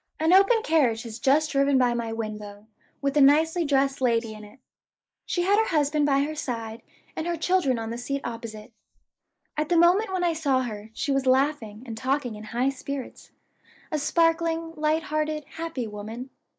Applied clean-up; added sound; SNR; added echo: neural mask model Resemble Enhance denoiser.